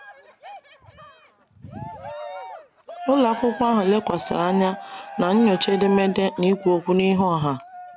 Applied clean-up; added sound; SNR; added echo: none; Cheering; 14 dB; none.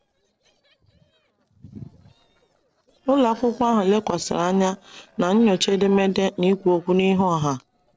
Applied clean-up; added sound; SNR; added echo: neural separator model SepFormer DNS4.